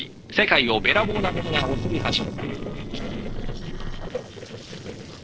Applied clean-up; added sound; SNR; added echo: neural separator model SepFormer DNS4.